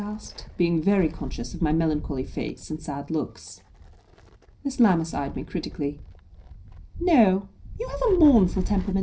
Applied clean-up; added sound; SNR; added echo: none; Wind; 11 dB; reverberation time 0.4 s.